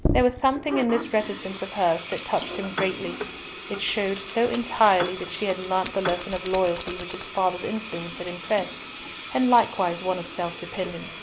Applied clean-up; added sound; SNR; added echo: none; Piano + Sink (filling or washing); 7 dB; none.